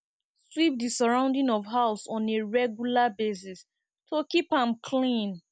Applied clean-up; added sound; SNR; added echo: none; none; none; none.